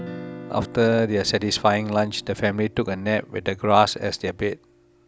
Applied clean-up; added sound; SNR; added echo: none; Guitar; 18 dB; none.